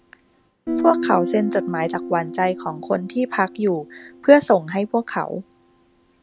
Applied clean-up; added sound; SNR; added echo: none; Guitar; 9 dB; none.